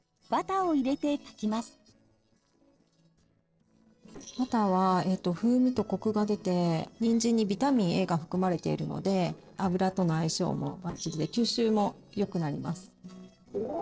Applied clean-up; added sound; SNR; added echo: neural separator model SepFormer DNS4.